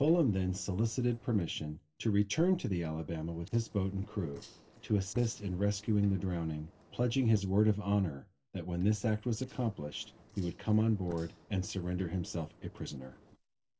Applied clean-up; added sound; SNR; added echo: neural separator model SepFormer DNS4.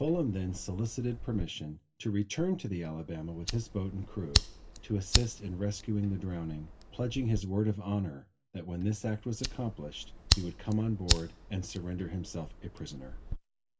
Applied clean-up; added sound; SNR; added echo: none; Fire; 3 dB; reverberation time 0.2 s.